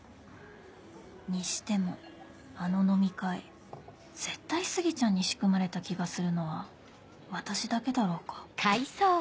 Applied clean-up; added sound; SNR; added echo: none; none; none; none.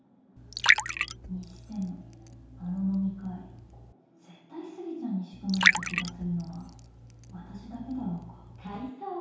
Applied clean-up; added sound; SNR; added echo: none; Liquid; -4 dB; reverberation time 0.8 s.